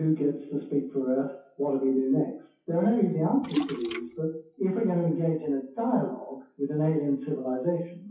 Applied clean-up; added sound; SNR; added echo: classical method WPE with log-MMSE.